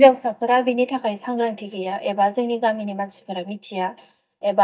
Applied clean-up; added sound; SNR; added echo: neural mask model DeepFilterNet 3.